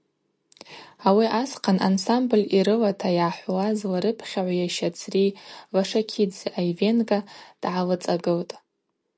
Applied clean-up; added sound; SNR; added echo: none; none; none; none.